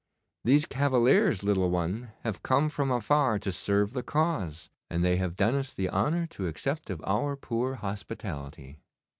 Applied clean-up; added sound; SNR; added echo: none; none; none; none.